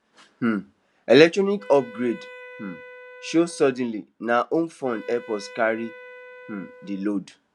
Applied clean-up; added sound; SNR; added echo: none; Wind instrument, woodwind instrument; 20 dB; none.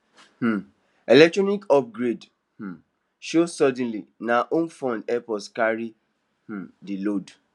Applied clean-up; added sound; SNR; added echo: none; none; none; none.